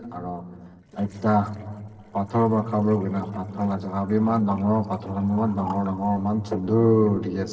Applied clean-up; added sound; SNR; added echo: neural separator model SepFormer DNS4.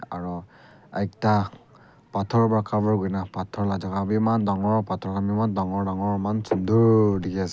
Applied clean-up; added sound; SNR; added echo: none; none; none; none.